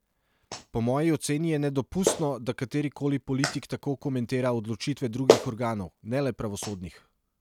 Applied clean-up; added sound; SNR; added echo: none; Clapping; 4 dB; none.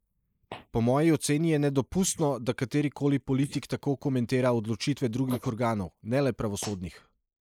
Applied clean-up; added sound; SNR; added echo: neural mask model Resemble Enhance denoiser.